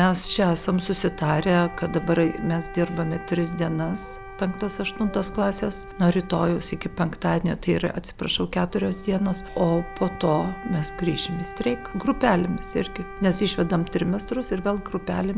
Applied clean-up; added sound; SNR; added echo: none; Wind instrument, woodwind instrument; 16 dB; none.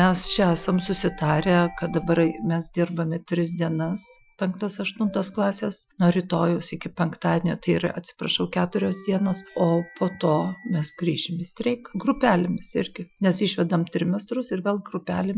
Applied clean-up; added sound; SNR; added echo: classical method Wiener filter.